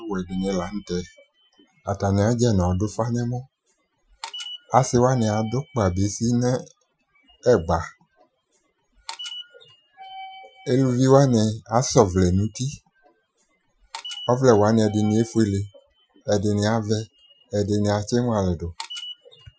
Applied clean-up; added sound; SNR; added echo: classical method Wiener filter.